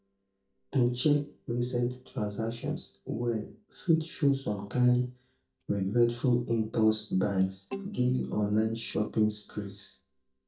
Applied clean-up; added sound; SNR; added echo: neural mask model DeepFilterNet 3.